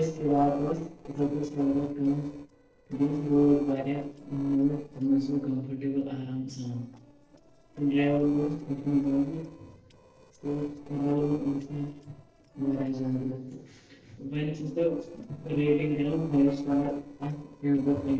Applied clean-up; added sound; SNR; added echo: neural separator model SepFormer DNS4.